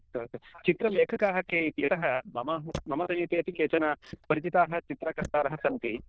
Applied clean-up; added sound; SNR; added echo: neural diffusion model UNIVERSE++.